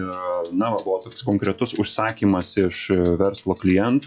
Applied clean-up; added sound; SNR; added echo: classical method log-MMSE.